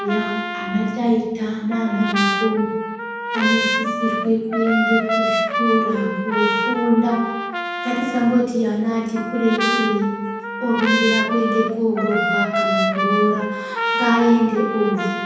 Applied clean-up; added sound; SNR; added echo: none; Trumpet; 3 dB; reverberation time 1.1 s.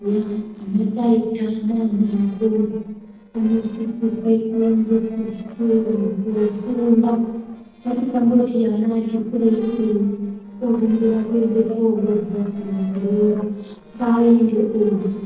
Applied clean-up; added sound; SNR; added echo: neural separator model SepFormer DNS4.